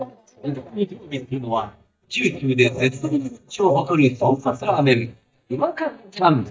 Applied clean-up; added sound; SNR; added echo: neural mask model DeepFilterNet 3.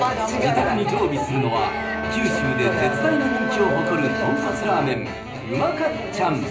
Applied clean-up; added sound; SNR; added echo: none; Bowed string instrument; 7 dB; reverberation time 0.5 s.